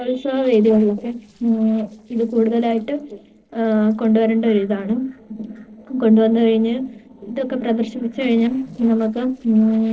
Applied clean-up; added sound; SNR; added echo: neural separator model SepFormer DNS4.